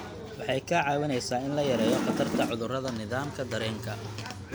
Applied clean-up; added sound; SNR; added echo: none; none; none; none.